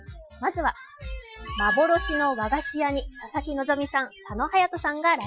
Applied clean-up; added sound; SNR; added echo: classical method Wiener filter.